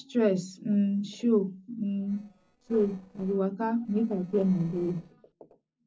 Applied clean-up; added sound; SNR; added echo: neural separator model SepFormer DNS4.